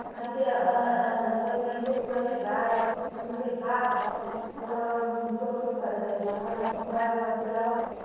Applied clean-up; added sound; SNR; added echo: neural separator model SepFormer DNS4.